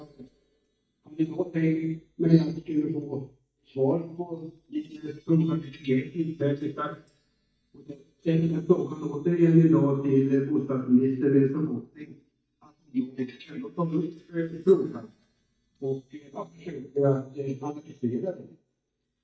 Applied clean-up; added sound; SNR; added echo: neural mask model DeepFilterNet 3.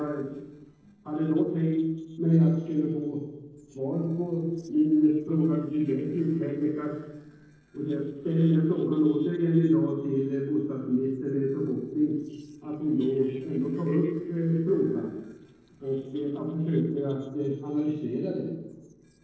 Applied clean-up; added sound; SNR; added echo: neural separator model SepFormer DNS4.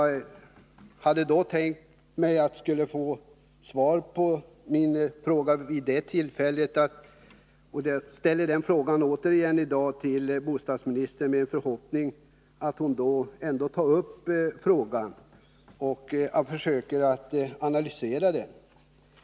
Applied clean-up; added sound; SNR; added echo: none; none; none; none.